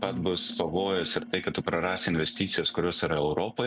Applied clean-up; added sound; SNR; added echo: none; Sink (filling or washing); 17 dB; none.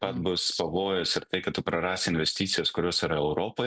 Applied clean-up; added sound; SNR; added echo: none; none; none; none.